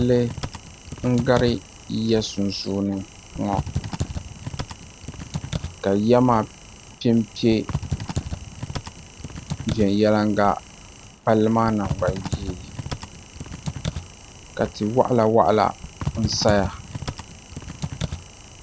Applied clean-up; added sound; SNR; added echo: none; Typing; 9 dB; none.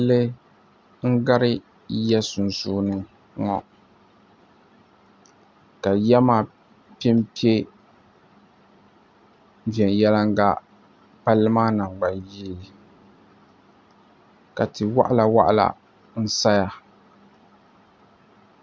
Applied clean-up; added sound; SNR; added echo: none; none; none; none.